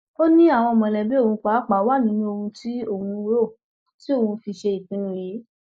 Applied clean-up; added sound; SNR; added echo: neural mask model Resemble Enhance denoiser.